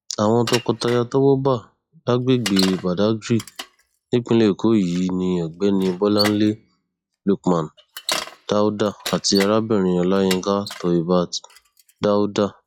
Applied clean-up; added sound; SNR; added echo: classical method log-MMSE.